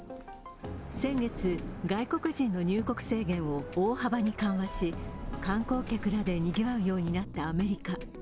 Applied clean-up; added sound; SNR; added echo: none; Thunder; 12 dB; none.